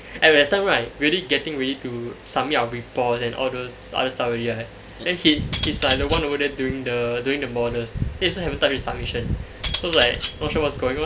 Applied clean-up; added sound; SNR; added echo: none; Cutlery, silverware; 9 dB; none.